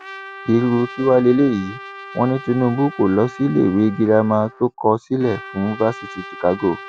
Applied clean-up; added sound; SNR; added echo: none; Trumpet; 17 dB; none.